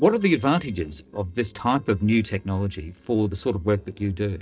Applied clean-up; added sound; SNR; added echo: neural separator model SepFormer DNS4.